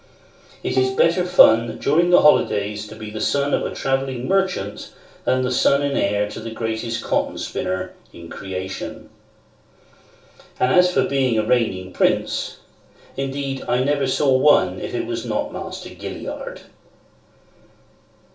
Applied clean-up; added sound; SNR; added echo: none; Bowed string instrument; 6 dB; reverberation time 0.3 s.